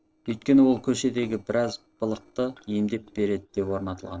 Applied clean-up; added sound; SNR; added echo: neural separator model SepFormer DNS4.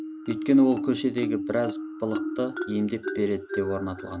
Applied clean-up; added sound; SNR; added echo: none; Marimba, xylophone; 7 dB; none.